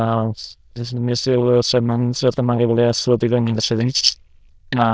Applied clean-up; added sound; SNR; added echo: neural diffusion model UNIVERSE++.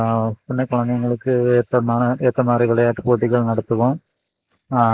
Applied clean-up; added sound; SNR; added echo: neural mask model Resemble Enhance denoiser.